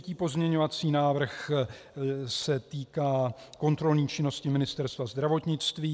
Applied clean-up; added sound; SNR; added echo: none; none; none; none.